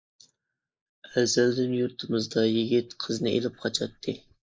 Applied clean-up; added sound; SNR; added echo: neural mask model Resemble Enhance denoiser.